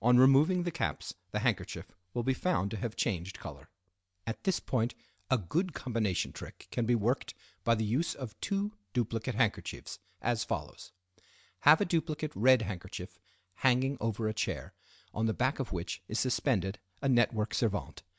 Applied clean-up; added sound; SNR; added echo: none; none; none; none.